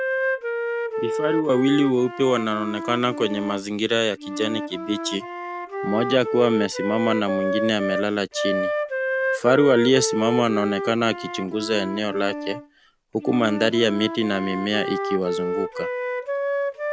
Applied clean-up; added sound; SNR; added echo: none; Wind instrument, woodwind instrument; 4 dB; none.